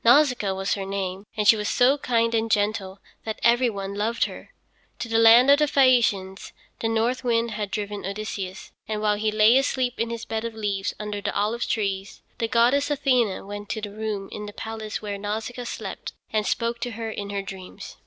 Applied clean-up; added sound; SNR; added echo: none; none; none; none.